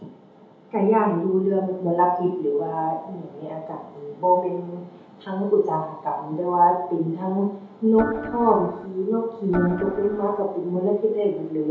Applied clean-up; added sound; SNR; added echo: none; Organ; 9 dB; reverberation time 0.8 s.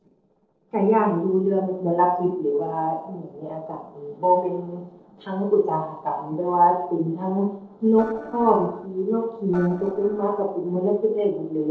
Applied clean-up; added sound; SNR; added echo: neural separator model SepFormer DNS4.